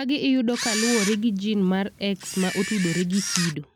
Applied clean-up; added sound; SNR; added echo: none; Camera; 7 dB; none.